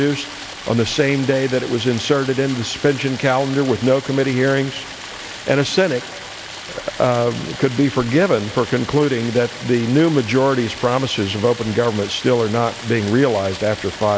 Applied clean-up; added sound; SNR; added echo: none; Stream; 14 dB; none.